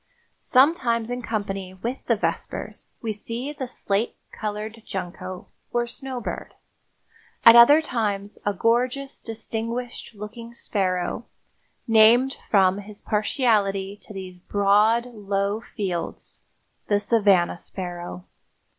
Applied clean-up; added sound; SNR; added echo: none; none; none; none.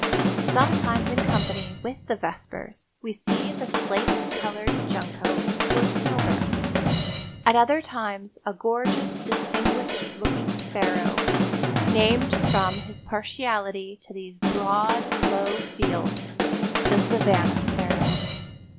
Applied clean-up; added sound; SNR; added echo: none; Drum / Drum kit; -3 dB; none.